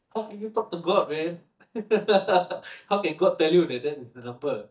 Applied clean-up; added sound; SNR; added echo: neural mask model DeepFilterNet 3.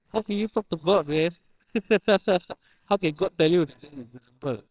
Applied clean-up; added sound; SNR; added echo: neural separator model SepFormer WHAMR!.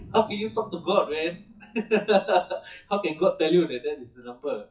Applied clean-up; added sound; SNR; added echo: classical method WPE with log-MMSE.